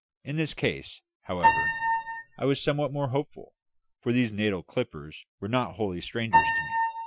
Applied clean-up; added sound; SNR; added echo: classical method Wiener filter.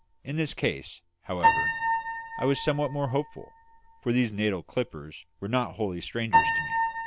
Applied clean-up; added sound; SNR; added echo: none; Piano; 0 dB; none.